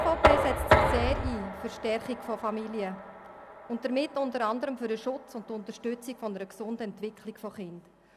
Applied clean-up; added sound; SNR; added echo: none; Knock; -1 dB; none.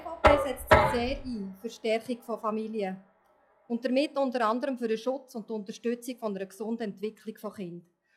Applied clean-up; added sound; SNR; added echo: classical method log-MMSE.